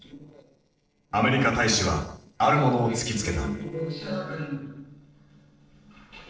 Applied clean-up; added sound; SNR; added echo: neural separator model SepFormer DNS4.